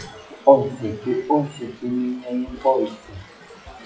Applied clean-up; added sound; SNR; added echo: classical method WPE with log-MMSE.